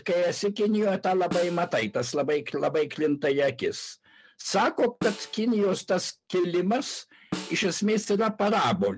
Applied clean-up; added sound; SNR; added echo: none; Snare drum; 15 dB; none.